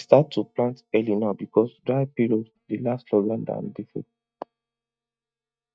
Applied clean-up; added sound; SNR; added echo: neural mask model DeepFilterNet 3.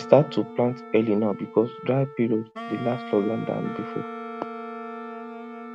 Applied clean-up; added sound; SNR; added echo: none; Wind instrument, woodwind instrument + Wind instrument, woodwind instrument; 11 dB; none.